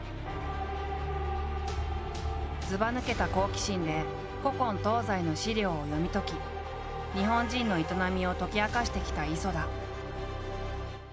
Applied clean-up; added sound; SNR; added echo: none; none; none; none.